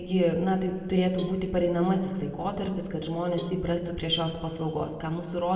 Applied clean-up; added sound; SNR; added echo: none; Cowbell; 19 dB; reverberation time 1.5 s.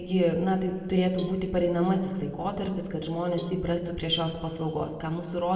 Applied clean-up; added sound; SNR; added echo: neural separator model SepFormer DNS4.